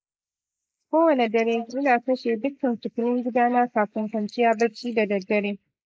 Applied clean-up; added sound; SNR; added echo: neural mask model Resemble Enhance denoiser.